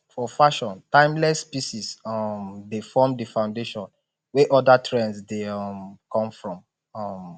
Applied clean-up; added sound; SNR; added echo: none; none; none; none.